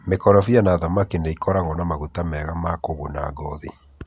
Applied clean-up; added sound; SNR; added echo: none; none; none; none.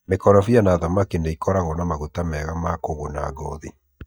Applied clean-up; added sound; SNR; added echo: neural mask model DeepFilterNet 3.